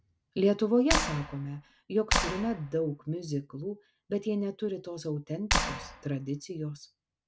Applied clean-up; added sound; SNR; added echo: none; Clapping; 0 dB; none.